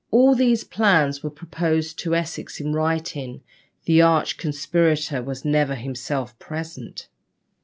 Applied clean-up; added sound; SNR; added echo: none; none; none; none.